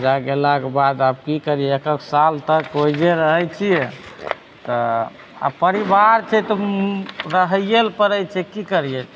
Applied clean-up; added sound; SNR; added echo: none; none; none; none.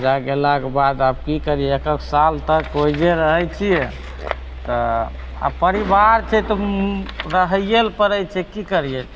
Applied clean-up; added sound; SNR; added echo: none; Mechanical fan; 13 dB; none.